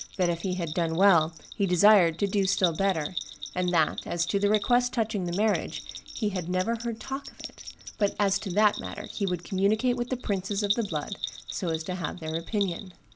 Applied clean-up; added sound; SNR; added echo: none; Bell; 12 dB; none.